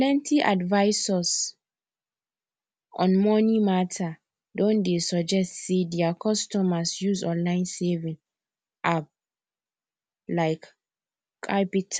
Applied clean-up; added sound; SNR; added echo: none; none; none; none.